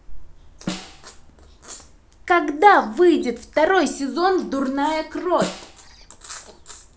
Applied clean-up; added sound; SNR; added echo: none; Snare drum; 15 dB; none.